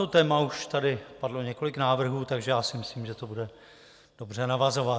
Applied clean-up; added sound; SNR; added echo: none; none; none; none.